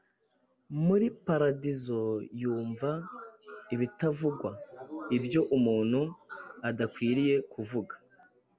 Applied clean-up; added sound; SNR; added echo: none; none; none; none.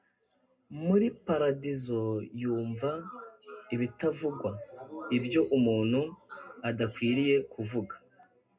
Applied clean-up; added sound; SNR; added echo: none; none; none; reverberation time 0.2 s.